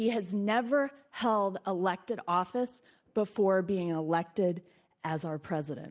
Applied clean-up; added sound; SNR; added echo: none; none; none; none.